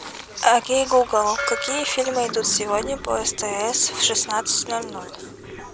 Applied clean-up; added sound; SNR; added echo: none; Sink (filling or washing) + Gong; 12 dB; none.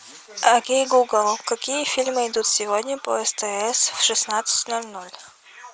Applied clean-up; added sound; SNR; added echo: none; none; none; none.